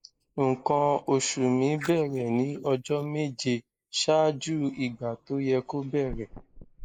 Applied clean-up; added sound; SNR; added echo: neural mask model Resemble Enhance denoiser.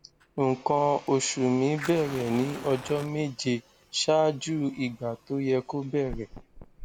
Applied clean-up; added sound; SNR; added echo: none; Fire; 18 dB; none.